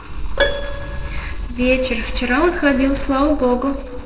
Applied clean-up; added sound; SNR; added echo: neural separator model SepFormer DNS4.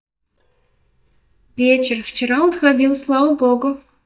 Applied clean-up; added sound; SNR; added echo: neural mask model DeepFilterNet 3.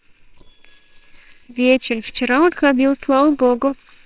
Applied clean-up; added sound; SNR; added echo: neural separator model SepFormer WHAMR!.